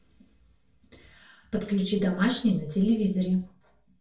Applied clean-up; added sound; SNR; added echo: none; none; none; reverberation time 0.4 s.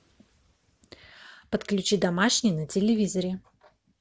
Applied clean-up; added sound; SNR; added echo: none; none; none; none.